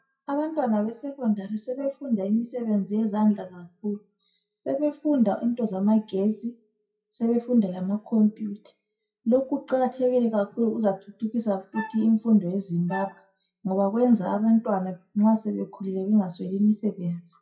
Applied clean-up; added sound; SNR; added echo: classical method WPE with log-MMSE.